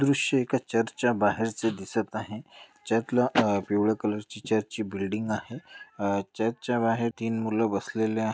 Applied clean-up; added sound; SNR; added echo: none; none; none; none.